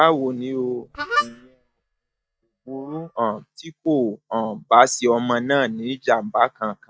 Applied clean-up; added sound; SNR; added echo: neural mask model DeepFilterNet 3.